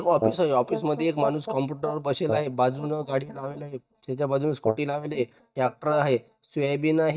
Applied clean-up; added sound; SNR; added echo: neural mask model DeepFilterNet 3.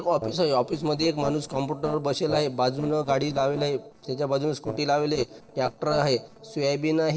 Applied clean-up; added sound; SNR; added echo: neural separator model SepFormer DNS4.